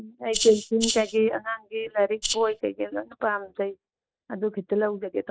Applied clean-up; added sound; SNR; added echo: neural mask model DeepFilterNet 3.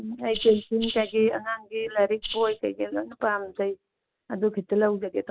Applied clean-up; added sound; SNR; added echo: none; Rattle (instrument); 5 dB; none.